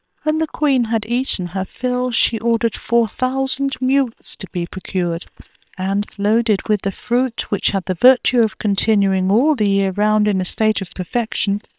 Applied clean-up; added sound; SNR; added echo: neural separator model SepFormer WHAM!.